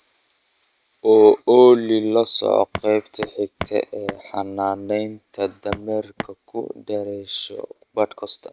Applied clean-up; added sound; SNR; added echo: neural mask model RNNoise.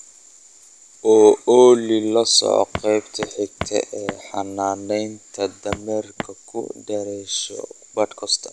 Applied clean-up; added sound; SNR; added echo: none; Walk, footsteps; 11 dB; none.